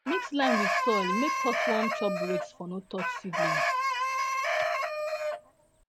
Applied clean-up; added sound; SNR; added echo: none; Chicken, rooster; -4 dB; none.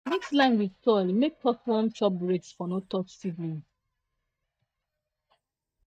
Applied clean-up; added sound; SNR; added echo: neural mask model DeepFilterNet 3.